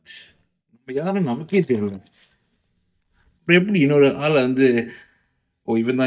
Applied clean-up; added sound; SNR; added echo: neural mask model DeepFilterNet 3.